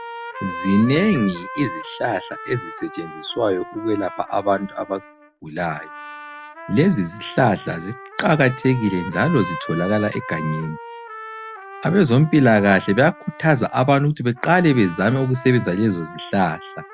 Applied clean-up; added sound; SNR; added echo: none; Trumpet; 14 dB; none.